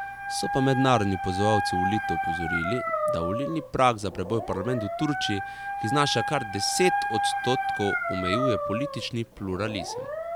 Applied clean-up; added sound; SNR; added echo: none; Dog; 2 dB; none.